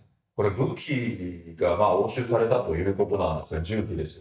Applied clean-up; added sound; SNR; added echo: neural mask model DeepFilterNet 3.